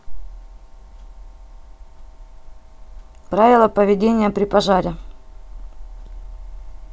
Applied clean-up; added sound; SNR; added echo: none; none; none; none.